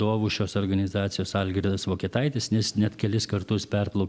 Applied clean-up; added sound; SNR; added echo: none; none; none; none.